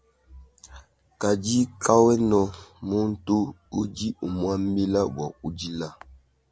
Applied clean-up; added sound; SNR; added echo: none; none; none; none.